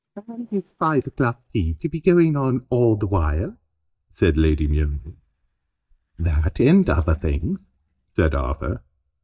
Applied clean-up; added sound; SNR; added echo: neural mask model DeepFilterNet 3.